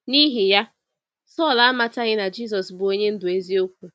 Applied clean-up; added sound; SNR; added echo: none; none; none; none.